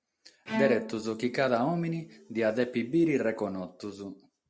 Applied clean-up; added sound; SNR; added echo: none; Bowed string instrument; 10 dB; none.